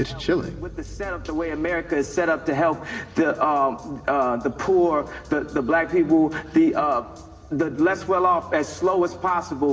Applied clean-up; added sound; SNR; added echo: none; none; none; reverberation time 2.4 s.